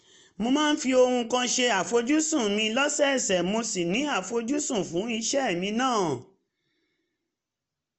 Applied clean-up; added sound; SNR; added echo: none; none; none; none.